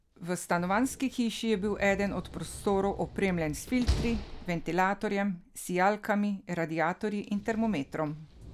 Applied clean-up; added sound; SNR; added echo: none; Slam; 11 dB; none.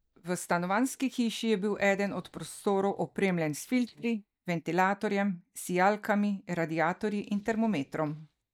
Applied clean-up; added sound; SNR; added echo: neural mask model DeepFilterNet 3.